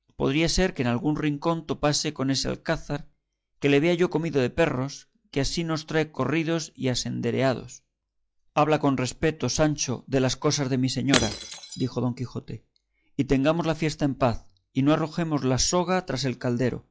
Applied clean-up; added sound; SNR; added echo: classical method log-MMSE.